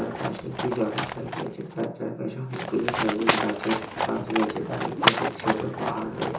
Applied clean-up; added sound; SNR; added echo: none; Livestock, farm animals, working animals; 0 dB; reverberation time 0.6 s.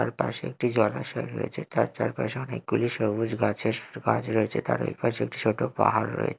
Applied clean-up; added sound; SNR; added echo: none; none; none; none.